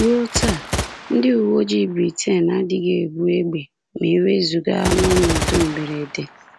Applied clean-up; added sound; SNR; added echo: none; Gunshot, gunfire; 8 dB; none.